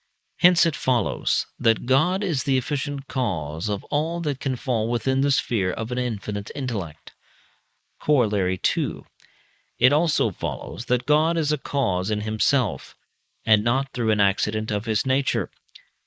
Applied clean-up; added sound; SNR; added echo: neural mask model Resemble Enhance denoiser.